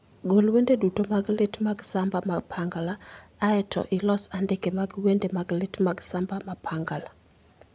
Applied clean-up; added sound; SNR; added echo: none; none; none; none.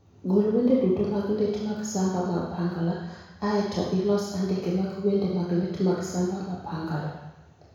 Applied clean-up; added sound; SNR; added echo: none; none; none; reverberation time 1.1 s.